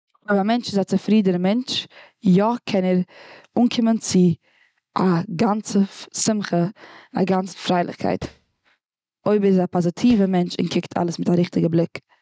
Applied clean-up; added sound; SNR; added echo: neural mask model RNNoise.